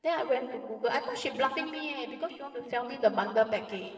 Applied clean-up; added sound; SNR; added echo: neural separator model SepFormer DNS4.